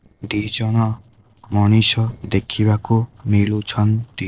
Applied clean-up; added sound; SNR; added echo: neural separator model SepFormer DNS4.